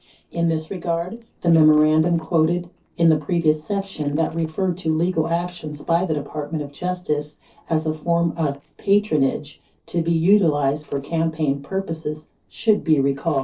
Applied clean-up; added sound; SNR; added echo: neural separator model SepFormer DNS4.